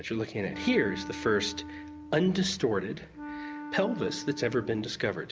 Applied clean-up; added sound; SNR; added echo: none; Wind instrument, woodwind instrument; 12 dB; none.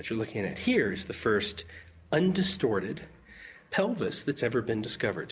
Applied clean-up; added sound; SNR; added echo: none; none; none; none.